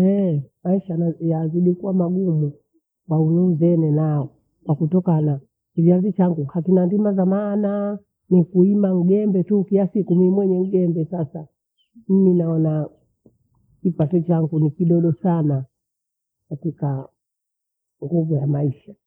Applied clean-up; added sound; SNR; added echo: neural mask model Resemble Enhance denoiser.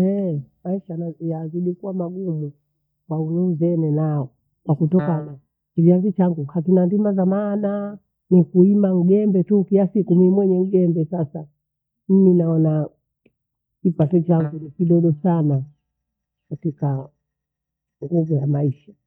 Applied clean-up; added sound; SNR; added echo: neural mask model DeepFilterNet 3.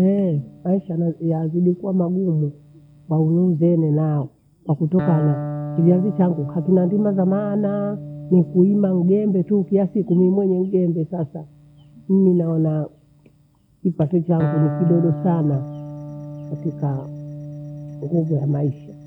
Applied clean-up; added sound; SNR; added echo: none; Electric guitar; 13 dB; none.